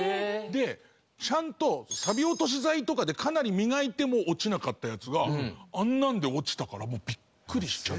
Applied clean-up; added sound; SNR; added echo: none; none; none; none.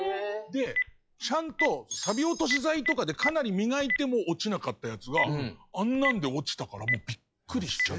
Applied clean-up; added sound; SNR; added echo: classical method log-MMSE.